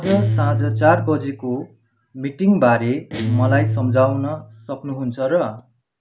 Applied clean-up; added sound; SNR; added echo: none; Guitar; 3 dB; none.